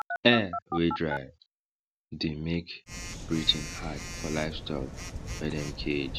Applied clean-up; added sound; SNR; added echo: none; Telephone; 8 dB; none.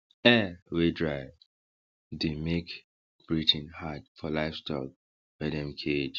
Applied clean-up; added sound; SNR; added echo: none; none; none; none.